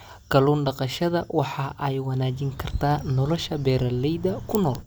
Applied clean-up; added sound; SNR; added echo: none; Bird; 17 dB; none.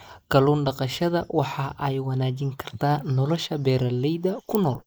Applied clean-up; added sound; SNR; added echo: neural mask model Resemble Enhance denoiser.